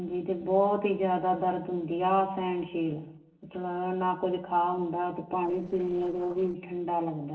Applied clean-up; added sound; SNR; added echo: neural separator model SepFormer DNS4.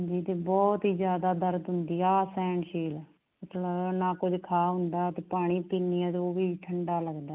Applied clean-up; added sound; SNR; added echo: none; none; none; none.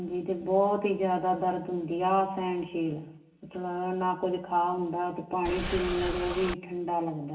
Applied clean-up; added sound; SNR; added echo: none; Boat, Water vehicle; 5 dB; reverberation time 0.7 s.